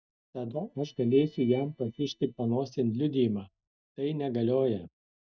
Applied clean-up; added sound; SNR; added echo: neural mask model DeepFilterNet 3.